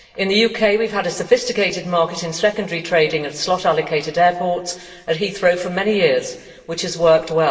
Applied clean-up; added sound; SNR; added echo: none; none; none; reverberation time 1.2 s.